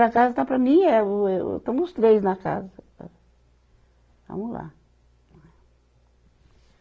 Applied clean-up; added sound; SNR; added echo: none; none; none; none.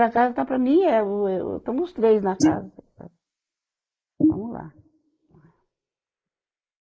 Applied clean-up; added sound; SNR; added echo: neural mask model Resemble Enhance denoiser.